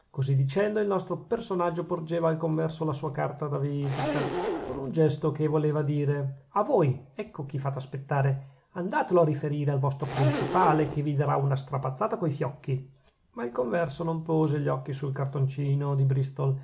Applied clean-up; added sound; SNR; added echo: none; Zipper (clothing); 4 dB; none.